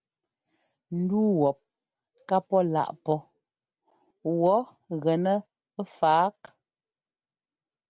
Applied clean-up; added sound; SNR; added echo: none; none; none; none.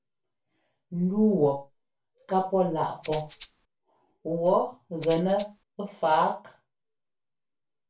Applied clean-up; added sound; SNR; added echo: none; Rattle (instrument); 6 dB; reverberation time 0.2 s.